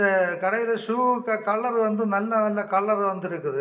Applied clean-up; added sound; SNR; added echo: none; none; none; reverberation time 1.7 s.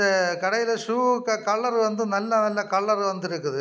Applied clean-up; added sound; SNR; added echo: none; none; none; none.